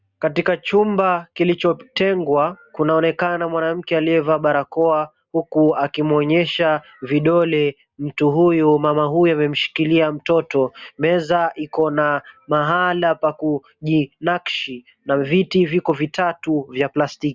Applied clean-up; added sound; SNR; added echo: none; none; none; none.